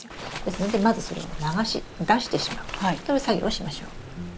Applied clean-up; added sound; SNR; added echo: none; Waves, surf; 10 dB; none.